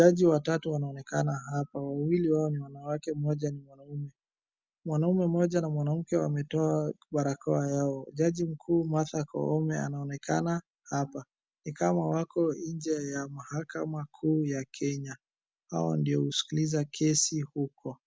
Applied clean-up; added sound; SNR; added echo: none; none; none; none.